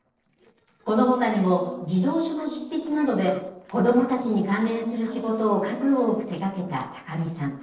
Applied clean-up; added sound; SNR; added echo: neural separator model SepFormer DNS4.